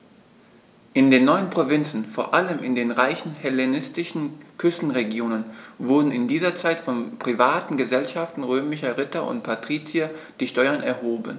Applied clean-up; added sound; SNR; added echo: none; none; none; none.